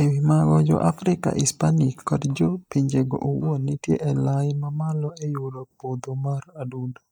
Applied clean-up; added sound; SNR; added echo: neural mask model DeepFilterNet 3.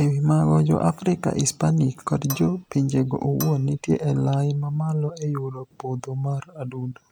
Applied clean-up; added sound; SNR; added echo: none; Cutlery, silverware / Dishes, pots, and pans; 16 dB; none.